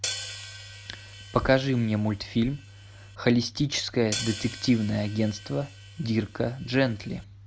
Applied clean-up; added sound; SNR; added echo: none; Hi-hat; 13 dB; none.